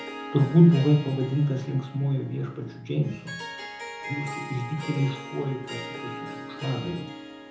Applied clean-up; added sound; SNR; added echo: none; Harp; 12 dB; reverberation time 0.6 s.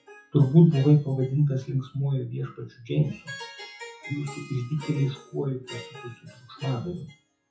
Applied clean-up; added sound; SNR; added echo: classical method WPE with log-MMSE.